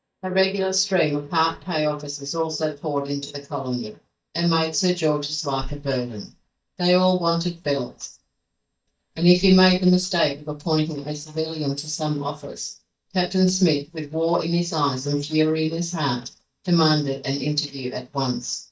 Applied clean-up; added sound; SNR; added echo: neural mask model DeepFilterNet 3.